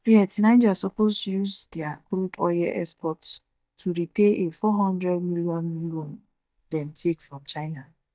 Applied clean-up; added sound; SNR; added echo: neural mask model DeepFilterNet 3.